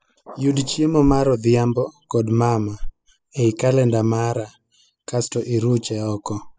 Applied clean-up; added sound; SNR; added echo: classical method spectral subtraction.